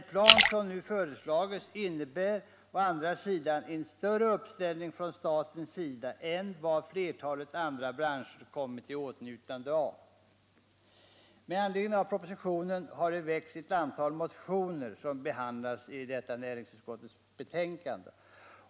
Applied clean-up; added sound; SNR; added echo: none; Splash, splatter; -5 dB; none.